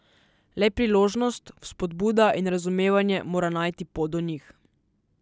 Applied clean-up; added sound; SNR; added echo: none; none; none; none.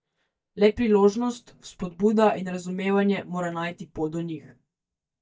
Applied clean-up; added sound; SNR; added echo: neural mask model DeepFilterNet 3.